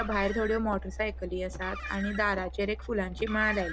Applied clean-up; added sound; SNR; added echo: none; Car + Mechanical fan; 8 dB; none.